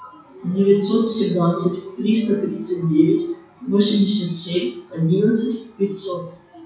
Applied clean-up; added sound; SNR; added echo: classical method WPE with log-MMSE.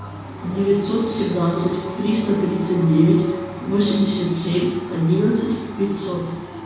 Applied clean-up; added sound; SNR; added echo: none; Domestic sounds, home sounds; 15 dB; reverberation time 1.1 s.